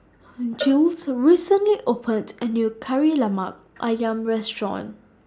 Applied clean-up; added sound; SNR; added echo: none; Cowbell; 17 dB; none.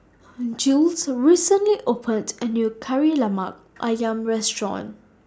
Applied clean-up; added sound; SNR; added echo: none; none; none; none.